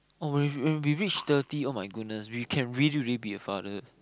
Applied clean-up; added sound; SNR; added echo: none; Fire; 20 dB; none.